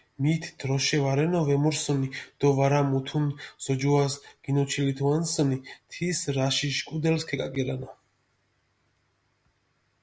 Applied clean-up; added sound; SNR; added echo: none; none; none; none.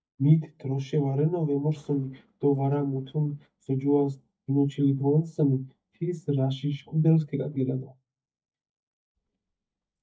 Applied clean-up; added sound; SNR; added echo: neural mask model DeepFilterNet 3.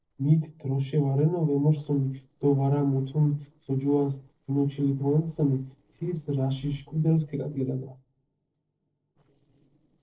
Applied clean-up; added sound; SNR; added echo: neural separator model SepFormer DNS4.